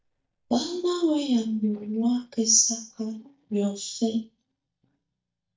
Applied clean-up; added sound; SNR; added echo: neural mask model DeepFilterNet 3.